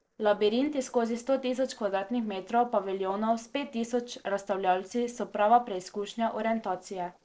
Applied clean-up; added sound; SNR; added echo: neural separator model SepFormer DNS4.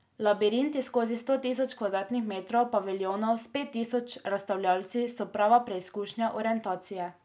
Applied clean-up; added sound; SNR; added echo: none; none; none; none.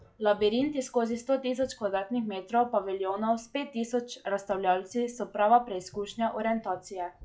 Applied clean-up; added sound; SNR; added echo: classical method log-MMSE.